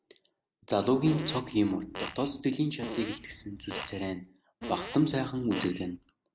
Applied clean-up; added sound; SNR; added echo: none; Fart; 11 dB; none.